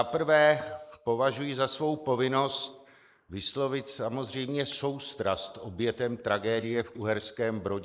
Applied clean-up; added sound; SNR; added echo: neural mask model Resemble Enhance denoiser.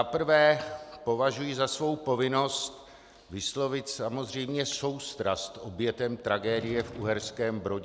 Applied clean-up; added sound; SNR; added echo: none; Drawer open or close; 17 dB; none.